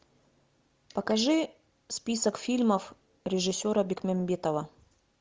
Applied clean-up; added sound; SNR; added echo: none; none; none; none.